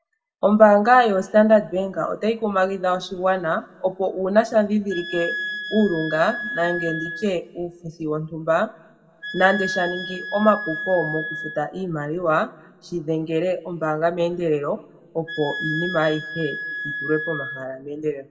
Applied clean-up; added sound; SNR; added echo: none; Wind instrument, woodwind instrument; 8 dB; reverberation time 1.0 s.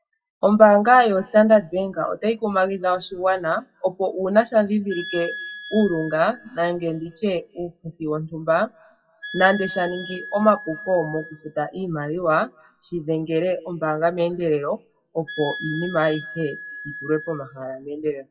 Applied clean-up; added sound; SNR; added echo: classical method WPE with log-MMSE.